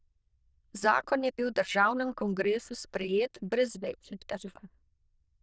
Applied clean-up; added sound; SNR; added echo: neural diffusion model UNIVERSE++.